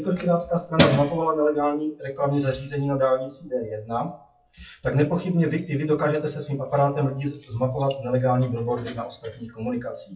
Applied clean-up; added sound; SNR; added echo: classical method WPE with log-MMSE.